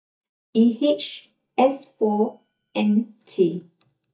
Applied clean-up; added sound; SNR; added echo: neural mask model DeepFilterNet 3.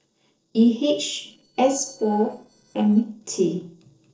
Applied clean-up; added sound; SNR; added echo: neural separator model SepFormer DNS4.